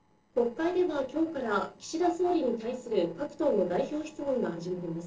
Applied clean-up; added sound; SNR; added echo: neural separator model SepFormer DNS4.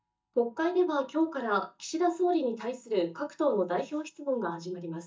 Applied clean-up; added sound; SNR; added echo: neural mask model DeepFilterNet 3.